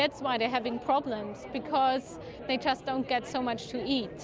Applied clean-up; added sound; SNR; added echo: none; none; none; none.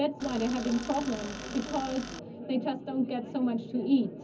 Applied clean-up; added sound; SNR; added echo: none; Tools; 12 dB; reverberation time 0.4 s.